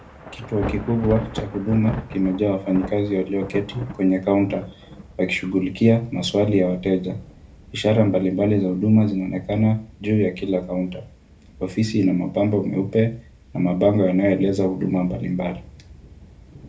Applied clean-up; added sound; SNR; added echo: none; Thunder / Rain; 16 dB; reverberation time 0.3 s.